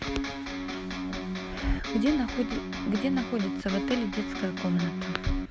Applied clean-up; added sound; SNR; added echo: none; Electric guitar; 3 dB; none.